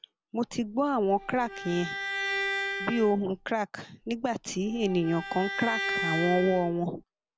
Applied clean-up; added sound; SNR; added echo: none; Bowed string instrument; 6 dB; none.